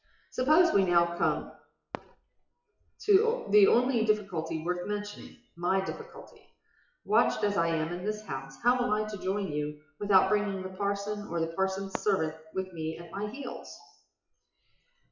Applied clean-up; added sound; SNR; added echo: classical method WPE with log-MMSE.